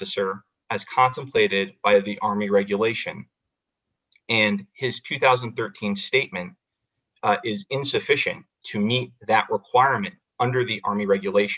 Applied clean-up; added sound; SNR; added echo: none; none; none; none.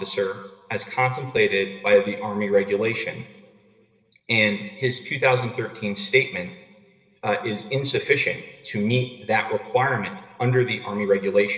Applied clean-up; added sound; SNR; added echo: none; none; none; reverberation time 2.4 s.